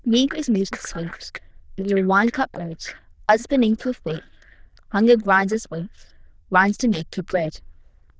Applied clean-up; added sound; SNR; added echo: neural diffusion model UNIVERSE++.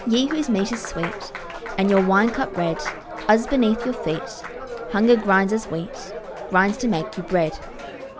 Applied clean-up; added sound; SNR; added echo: none; Applause; 11 dB; none.